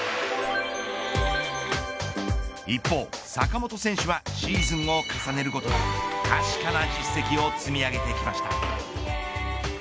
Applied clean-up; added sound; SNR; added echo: none; Wood; 11 dB; none.